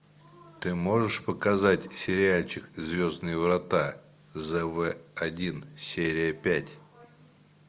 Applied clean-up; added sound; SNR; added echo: none; none; none; none.